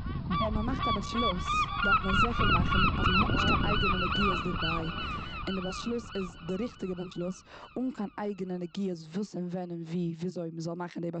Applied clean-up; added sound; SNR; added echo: none; Gull, seagull; -4 dB; none.